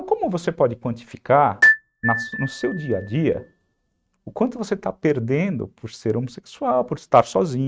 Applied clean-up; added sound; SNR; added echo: neural mask model RNNoise.